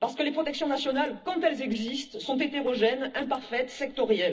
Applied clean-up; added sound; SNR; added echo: neural separator model SepFormer DNS4.